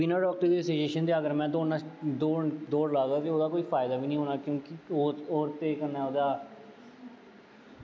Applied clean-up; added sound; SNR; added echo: none; none; none; none.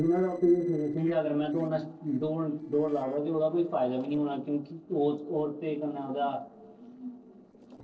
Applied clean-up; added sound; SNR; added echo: neural separator model SepFormer DNS4.